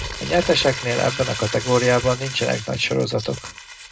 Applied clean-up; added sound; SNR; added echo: none; Crumpling, crinkling; 9 dB; reverberation time 0.2 s.